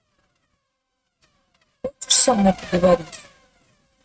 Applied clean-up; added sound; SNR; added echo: neural mask model RNNoise.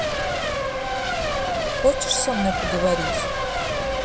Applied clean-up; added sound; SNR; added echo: none; Race car, auto racing / Accelerating, revving, vroom / Mechanisms; -2 dB; none.